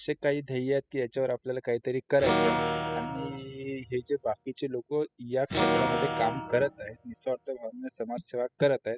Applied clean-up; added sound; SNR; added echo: classical method spectral subtraction.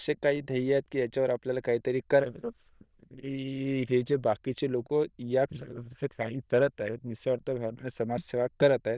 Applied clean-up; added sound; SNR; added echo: neural diffusion model UNIVERSE++.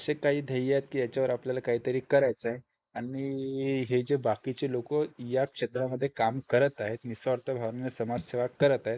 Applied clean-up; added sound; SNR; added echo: neural mask model Resemble Enhance denoiser.